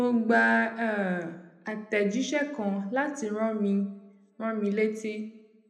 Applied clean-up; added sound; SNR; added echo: none; none; none; reverberation time 0.7 s.